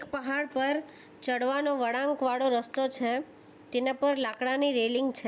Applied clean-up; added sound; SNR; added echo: none; none; none; none.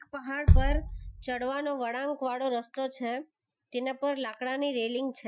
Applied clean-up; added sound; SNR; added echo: classical method Wiener filter.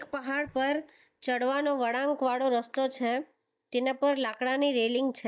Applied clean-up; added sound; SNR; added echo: neural mask model DeepFilterNet 3.